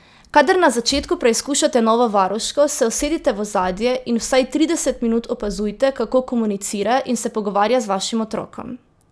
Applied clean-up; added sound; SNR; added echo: none; none; none; none.